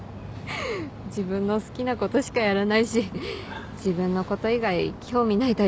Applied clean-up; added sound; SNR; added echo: none; none; none; none.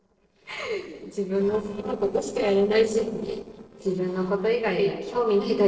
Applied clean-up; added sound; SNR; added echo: neural separator model SepFormer DNS4.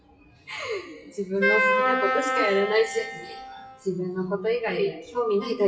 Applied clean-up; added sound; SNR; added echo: classical method WPE with log-MMSE.